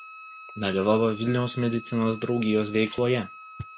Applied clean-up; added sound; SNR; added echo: none; Wind instrument, woodwind instrument; 18 dB; none.